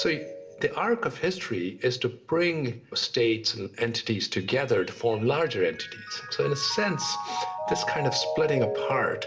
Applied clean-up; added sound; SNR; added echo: none; Mallet percussion; 9 dB; reverberation time 0.3 s.